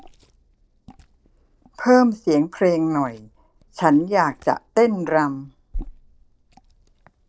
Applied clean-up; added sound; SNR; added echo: neural separator model SepFormer DNS4.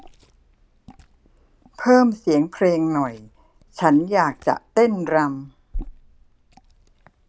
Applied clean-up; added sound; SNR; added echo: none; Liquid; 19 dB; none.